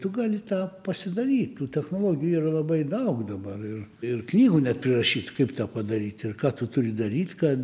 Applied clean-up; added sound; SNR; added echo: none; none; none; none.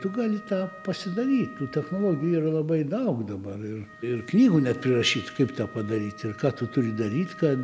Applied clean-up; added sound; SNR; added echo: none; Wind instrument, woodwind instrument; 20 dB; none.